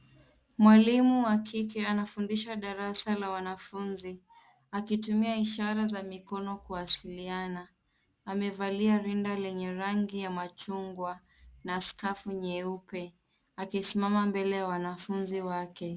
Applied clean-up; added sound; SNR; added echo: none; none; none; none.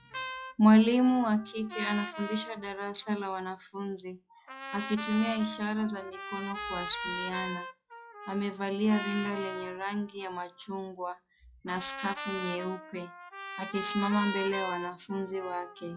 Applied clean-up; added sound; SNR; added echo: classical method log-MMSE.